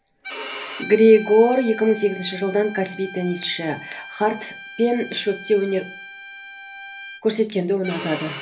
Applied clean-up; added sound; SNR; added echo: none; Bowed string instrument; 15 dB; reverberation time 0.3 s.